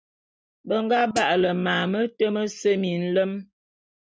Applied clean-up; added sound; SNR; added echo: none; Hi-hat; 10 dB; none.